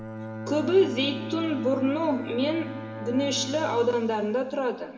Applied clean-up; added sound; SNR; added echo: none; Bowed string instrument; 11 dB; reverberation time 2.8 s.